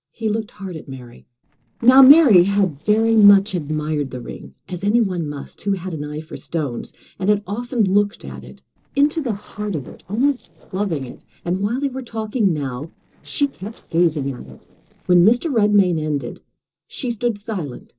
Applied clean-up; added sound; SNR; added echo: neural separator model SepFormer DNS4.